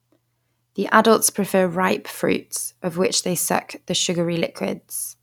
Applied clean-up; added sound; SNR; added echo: none; none; none; none.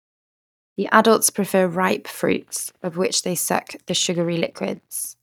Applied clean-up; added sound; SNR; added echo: neural mask model DeepFilterNet 3.